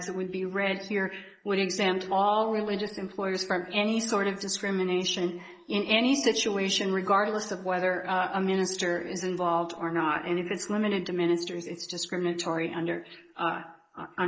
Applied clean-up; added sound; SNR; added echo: neural mask model Resemble Enhance denoiser.